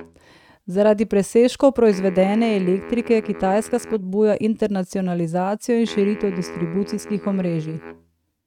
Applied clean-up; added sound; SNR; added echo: neural mask model RNNoise.